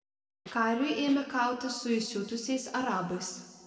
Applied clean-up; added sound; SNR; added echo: neural separator model SepFormer DNS4.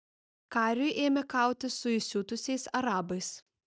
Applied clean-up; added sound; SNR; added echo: none; none; none; none.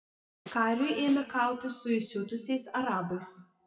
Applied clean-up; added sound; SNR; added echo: classical method WPE with log-MMSE.